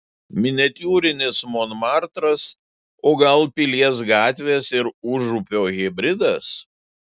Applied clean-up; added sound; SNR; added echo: none; none; none; none.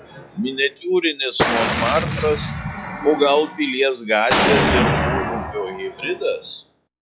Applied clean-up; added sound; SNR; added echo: classical method log-MMSE.